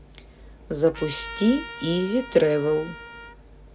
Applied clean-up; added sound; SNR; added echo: none; Trumpet; 15 dB; none.